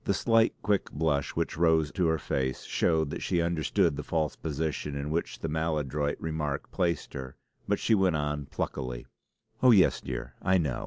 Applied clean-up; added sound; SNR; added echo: none; none; none; none.